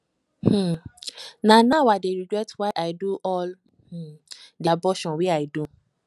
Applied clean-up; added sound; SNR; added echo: none; none; none; none.